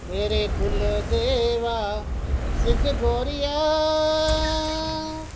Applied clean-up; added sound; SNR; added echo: none; Engine + Fire; 1 dB; none.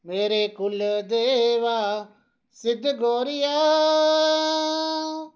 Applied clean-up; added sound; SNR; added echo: none; none; none; none.